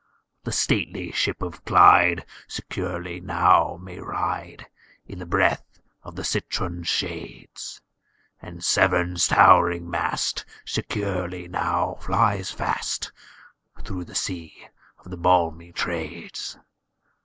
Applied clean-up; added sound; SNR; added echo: none; none; none; none.